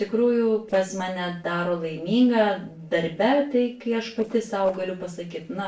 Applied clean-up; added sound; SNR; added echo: neural separator model SepFormer DNS4.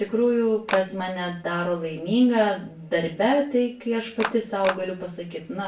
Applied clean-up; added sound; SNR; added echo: none; Clapping; 6 dB; reverberation time 0.3 s.